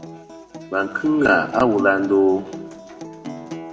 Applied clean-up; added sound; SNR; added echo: none; Acoustic guitar; 14 dB; reverberation time 1.2 s.